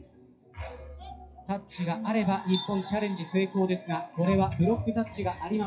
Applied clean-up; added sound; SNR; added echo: classical method WPE with log-MMSE.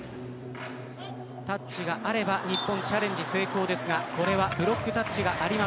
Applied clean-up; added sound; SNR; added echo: none; none; none; none.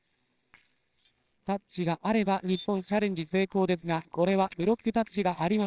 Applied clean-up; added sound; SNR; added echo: neural separator model SepFormer WHAMR!.